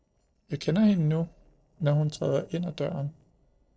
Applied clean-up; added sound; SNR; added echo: neural separator model SepFormer DNS4.